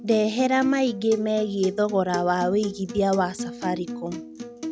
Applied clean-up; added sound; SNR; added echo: none; Acoustic guitar; 11 dB; none.